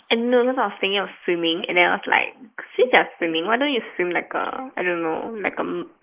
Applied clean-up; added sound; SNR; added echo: neural mask model Resemble Enhance denoiser.